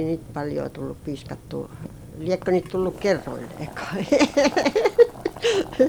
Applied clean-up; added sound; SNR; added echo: none; Boiling; 16 dB; none.